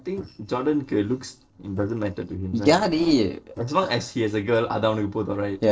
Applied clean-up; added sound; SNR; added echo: neural separator model SepFormer DNS4.